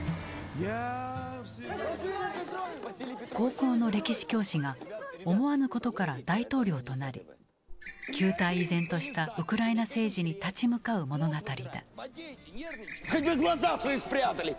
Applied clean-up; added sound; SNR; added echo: none; Bird; 12 dB; none.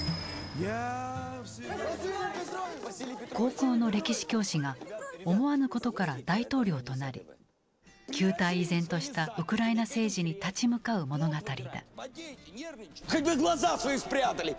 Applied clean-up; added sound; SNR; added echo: none; none; none; none.